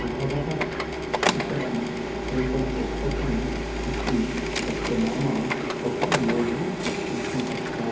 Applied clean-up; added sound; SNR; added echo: none; Printer; -1 dB; reverberation time 0.5 s.